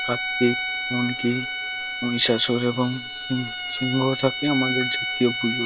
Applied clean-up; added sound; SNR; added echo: none; Bowed string instrument; 3 dB; none.